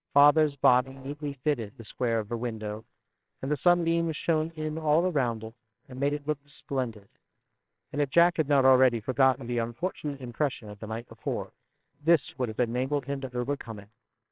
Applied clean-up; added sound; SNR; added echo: neural separator model SepFormer WHAMR!.